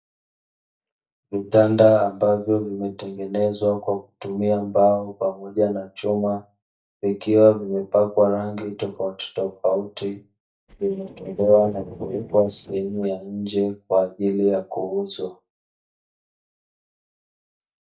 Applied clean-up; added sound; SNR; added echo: neural mask model DeepFilterNet 3.